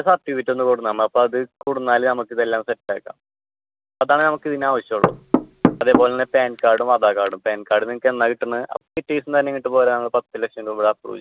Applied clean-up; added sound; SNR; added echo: none; Knock / Wood; 3 dB; none.